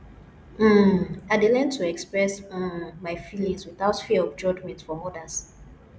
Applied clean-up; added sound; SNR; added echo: none; none; none; none.